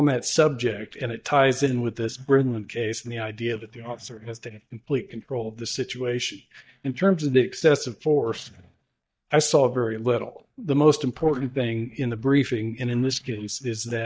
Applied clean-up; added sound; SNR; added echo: neural mask model DeepFilterNet 3.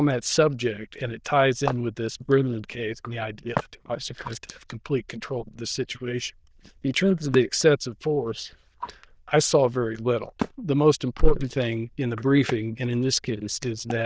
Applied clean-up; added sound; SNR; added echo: neural diffusion model UNIVERSE++.